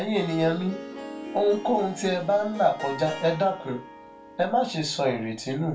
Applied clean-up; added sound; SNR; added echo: none; Harp; 14 dB; reverberation time 0.2 s.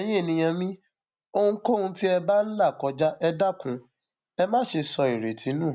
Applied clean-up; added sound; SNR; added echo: none; none; none; none.